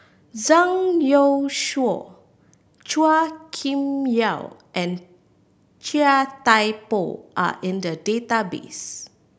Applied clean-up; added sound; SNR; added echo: none; none; none; none.